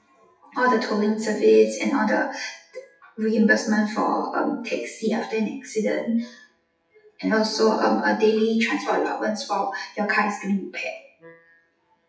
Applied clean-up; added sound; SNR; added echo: classical method WPE with log-MMSE.